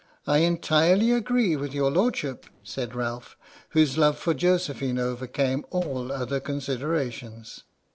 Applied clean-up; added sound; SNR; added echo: neural separator model SepFormer DNS4.